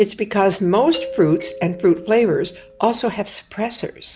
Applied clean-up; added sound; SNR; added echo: none; Doorbell; 14 dB; none.